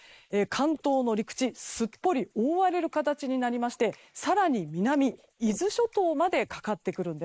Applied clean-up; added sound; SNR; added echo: neural mask model Resemble Enhance denoiser.